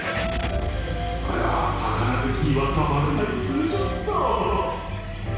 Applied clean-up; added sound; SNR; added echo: none; Engine starting / Car; 6 dB; reverberation time 1.1 s.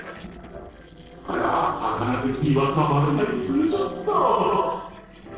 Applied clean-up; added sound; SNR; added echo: neural separator model SepFormer DNS4.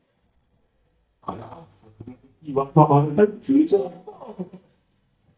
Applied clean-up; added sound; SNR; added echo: neural mask model DeepFilterNet 3.